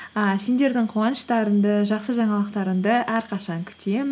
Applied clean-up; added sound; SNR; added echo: none; none; none; none.